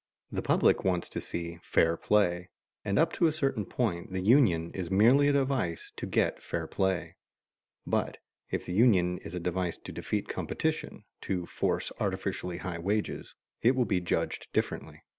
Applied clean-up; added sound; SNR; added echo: none; none; none; none.